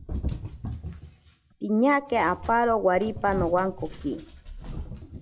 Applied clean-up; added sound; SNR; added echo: none; Cat; 10 dB; none.